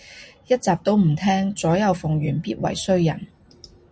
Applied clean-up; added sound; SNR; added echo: none; none; none; none.